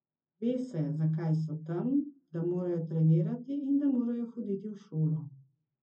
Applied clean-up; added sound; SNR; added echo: none; none; none; reverberation time 0.4 s.